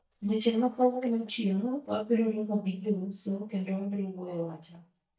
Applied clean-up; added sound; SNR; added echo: neural mask model DeepFilterNet 3.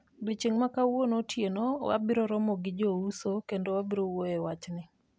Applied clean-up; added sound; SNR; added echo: none; none; none; none.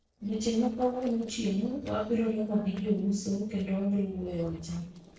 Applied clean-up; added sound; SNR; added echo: neural separator model SepFormer DNS4.